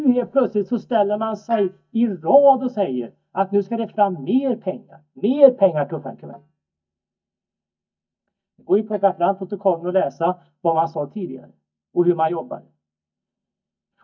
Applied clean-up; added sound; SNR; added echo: neural mask model DeepFilterNet 3.